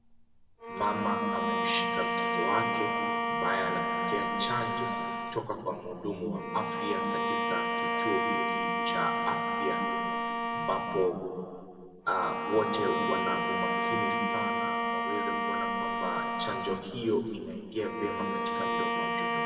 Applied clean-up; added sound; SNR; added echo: none; Bowed string instrument; -2 dB; reverberation time 2.4 s.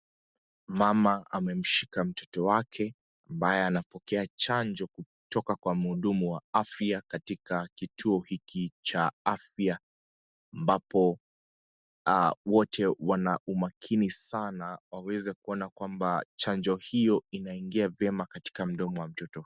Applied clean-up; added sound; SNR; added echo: none; none; none; none.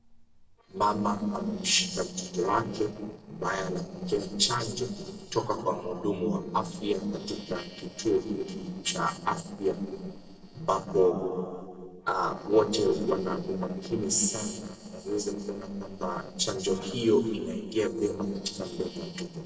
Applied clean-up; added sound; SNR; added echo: neural separator model SepFormer DNS4.